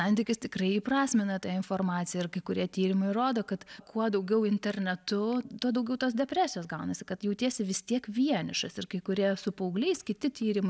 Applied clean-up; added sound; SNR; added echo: none; none; none; none.